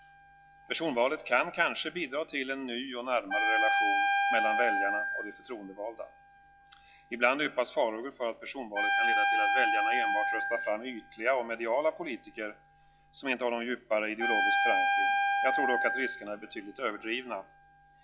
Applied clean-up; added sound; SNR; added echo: classical method log-MMSE.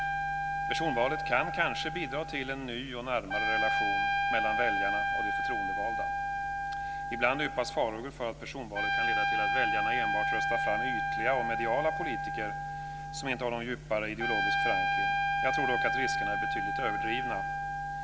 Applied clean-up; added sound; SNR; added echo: none; Trumpet; -3 dB; none.